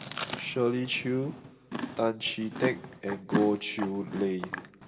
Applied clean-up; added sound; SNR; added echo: none; Chewing, mastication; 7 dB; reverberation time 1.1 s.